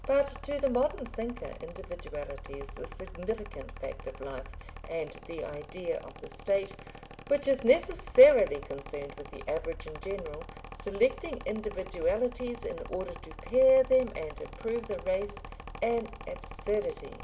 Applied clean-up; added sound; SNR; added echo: none; Mechanical fan; 13 dB; none.